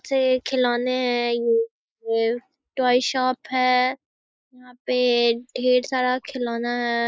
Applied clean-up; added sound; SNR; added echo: neural mask model Resemble Enhance denoiser.